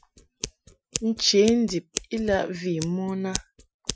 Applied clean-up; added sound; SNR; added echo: classical method Wiener filter.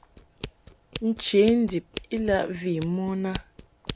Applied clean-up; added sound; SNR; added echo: none; Scissors; 11 dB; none.